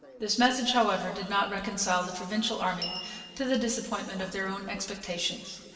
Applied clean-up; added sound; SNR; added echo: none; Door / Bell; 17 dB; reverberation time 2.7 s.